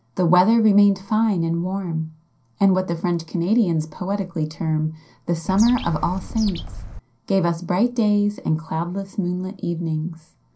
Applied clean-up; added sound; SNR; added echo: none; Bird; 10 dB; reverberation time 0.3 s.